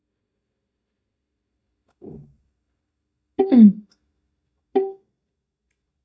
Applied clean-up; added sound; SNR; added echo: neural mask model DeepFilterNet 3.